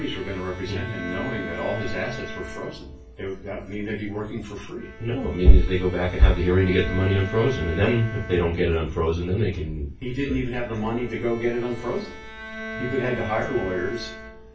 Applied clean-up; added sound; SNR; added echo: none; Bowed string instrument; 14 dB; reverberation time 0.2 s.